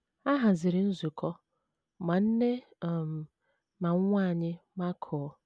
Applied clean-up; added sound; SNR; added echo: none; none; none; none.